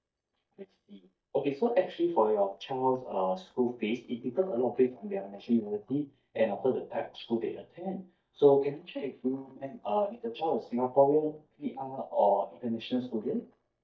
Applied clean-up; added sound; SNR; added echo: neural mask model DeepFilterNet 3.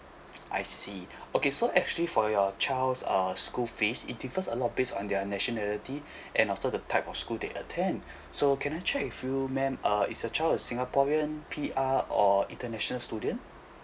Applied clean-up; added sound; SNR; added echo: none; none; none; none.